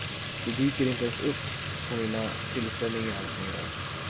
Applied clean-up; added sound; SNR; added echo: none; Fill (with liquid) / Trickle, dribble / Sink (filling or washing); 0 dB; none.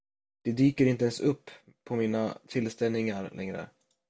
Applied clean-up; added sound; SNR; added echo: none; none; none; none.